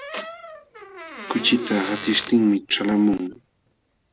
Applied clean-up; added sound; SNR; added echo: none; Door; 15 dB; none.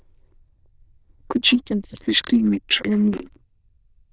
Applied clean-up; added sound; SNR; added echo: neural diffusion model UNIVERSE++.